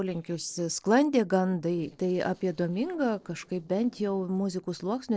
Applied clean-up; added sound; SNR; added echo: neural separator model SepFormer DNS4.